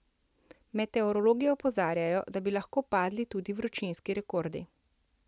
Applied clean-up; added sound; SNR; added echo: none; none; none; none.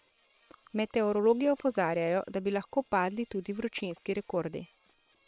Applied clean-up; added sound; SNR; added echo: neural separator model SepFormer WHAM!.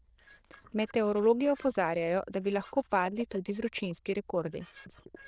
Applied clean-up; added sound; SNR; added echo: neural diffusion model UNIVERSE++.